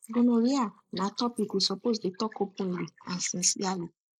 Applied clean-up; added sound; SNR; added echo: neural mask model Resemble Enhance denoiser.